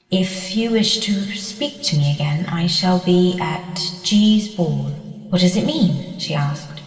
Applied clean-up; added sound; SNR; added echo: none; none; none; reverberation time 2.3 s.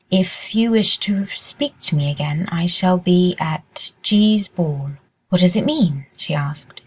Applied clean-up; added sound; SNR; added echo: none; none; none; none.